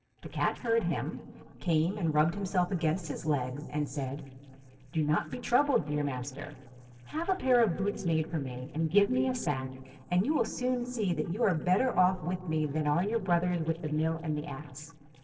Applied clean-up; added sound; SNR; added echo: neural separator model SepFormer DNS4.